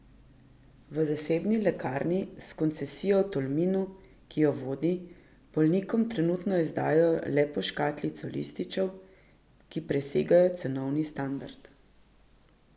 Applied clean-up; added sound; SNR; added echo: none; none; none; none.